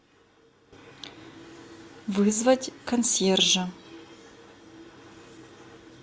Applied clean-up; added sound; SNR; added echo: none; none; none; none.